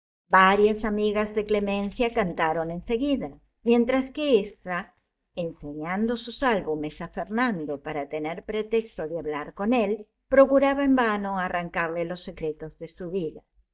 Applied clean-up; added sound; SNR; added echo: neural mask model DeepFilterNet 3.